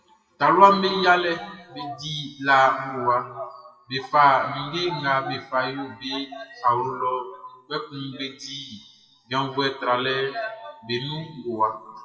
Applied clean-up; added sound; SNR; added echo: classical method WPE with log-MMSE.